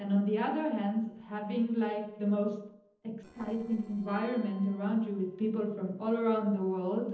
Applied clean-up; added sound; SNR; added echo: neural separator model SepFormer DNS4.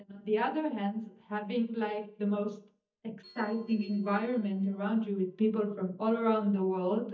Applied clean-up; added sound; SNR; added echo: neural mask model DeepFilterNet 3.